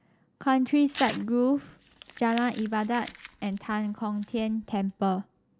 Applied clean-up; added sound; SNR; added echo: none; Crumpling, crinkling / Tearing; 18 dB; none.